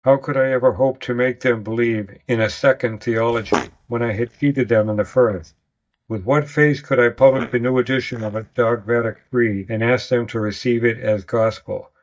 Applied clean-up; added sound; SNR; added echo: neural mask model DeepFilterNet 3.